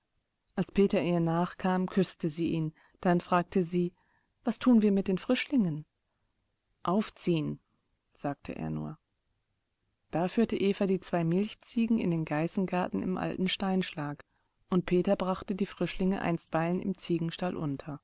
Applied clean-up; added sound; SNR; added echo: none; none; none; none.